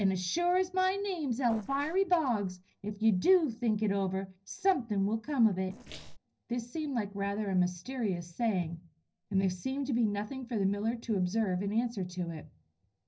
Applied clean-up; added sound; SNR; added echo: neural separator model SepFormer DNS4.